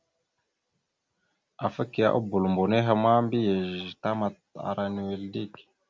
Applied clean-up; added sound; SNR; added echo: none; none; none; none.